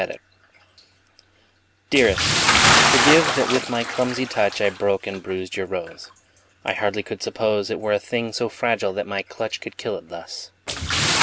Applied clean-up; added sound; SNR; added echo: none; Bathtub (filling or washing) / Splash, splatter; 0 dB; none.